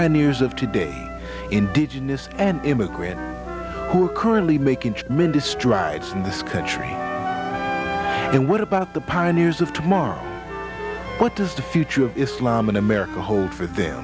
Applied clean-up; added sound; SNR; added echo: none; Wind instrument, woodwind instrument; 15 dB; none.